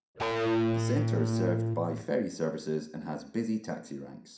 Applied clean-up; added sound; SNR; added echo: none; Electric guitar / Bass guitar; -5 dB; reverberation time 0.4 s.